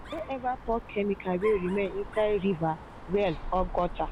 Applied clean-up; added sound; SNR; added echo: none; Dog; 10 dB; none.